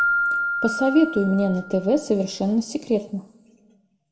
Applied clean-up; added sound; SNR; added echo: none; Keyboard (musical); 5 dB; reverberation time 0.8 s.